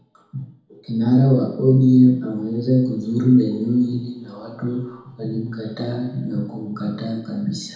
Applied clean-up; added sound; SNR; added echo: none; none; none; reverberation time 1.9 s.